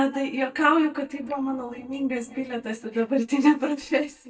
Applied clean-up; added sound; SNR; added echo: neural mask model DeepFilterNet 3.